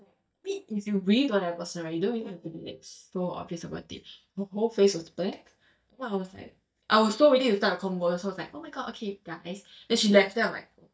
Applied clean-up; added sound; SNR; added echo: neural mask model DeepFilterNet 3.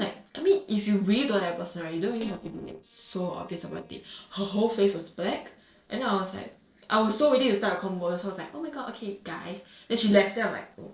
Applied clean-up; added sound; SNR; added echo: neural separator model SepFormer DNS4.